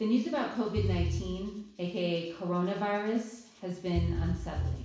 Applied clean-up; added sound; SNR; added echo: none; none; none; reverberation time 0.7 s.